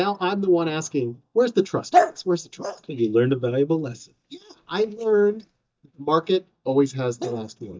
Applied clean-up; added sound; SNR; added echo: neural mask model DeepFilterNet 3.